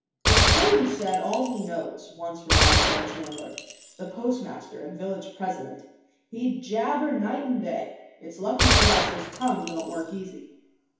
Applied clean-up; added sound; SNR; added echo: none; Gunshot, gunfire; -4 dB; reverberation time 2.2 s.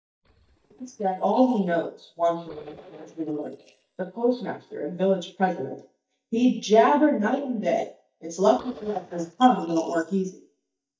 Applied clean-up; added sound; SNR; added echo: neural mask model DeepFilterNet 3.